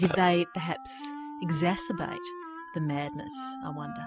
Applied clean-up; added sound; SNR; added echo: classical method spectral subtraction.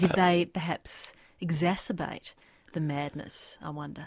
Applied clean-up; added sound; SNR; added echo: none; none; none; none.